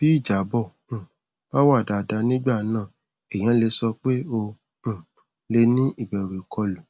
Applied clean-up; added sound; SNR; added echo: none; none; none; none.